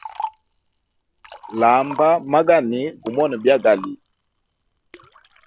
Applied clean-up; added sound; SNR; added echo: none; Liquid; 17 dB; none.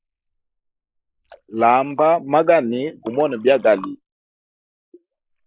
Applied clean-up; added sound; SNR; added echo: neural mask model Resemble Enhance denoiser.